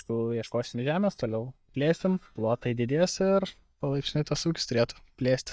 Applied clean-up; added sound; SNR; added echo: neural mask model DeepFilterNet 3.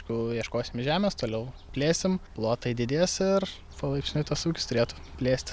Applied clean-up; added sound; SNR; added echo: none; none; none; none.